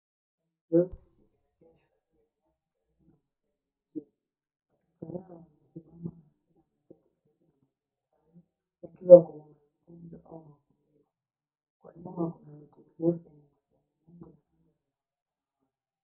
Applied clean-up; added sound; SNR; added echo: neural mask model DeepFilterNet 3.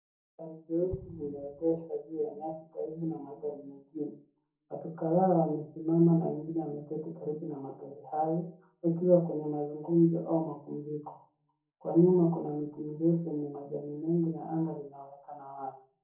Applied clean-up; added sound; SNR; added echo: neural separator model SepFormer DNS4.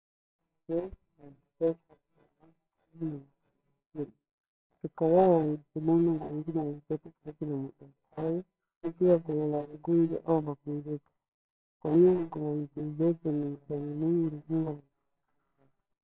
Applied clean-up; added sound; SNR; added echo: neural separator model SepFormer WHAMR!.